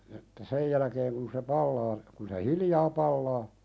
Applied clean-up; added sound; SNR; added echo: none; none; none; none.